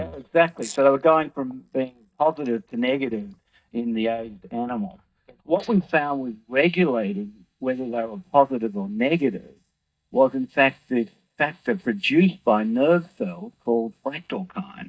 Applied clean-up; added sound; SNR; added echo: neural mask model DeepFilterNet 3.